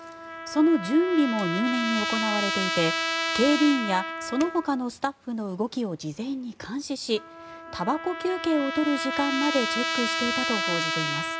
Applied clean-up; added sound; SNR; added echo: none; Trumpet; 4 dB; none.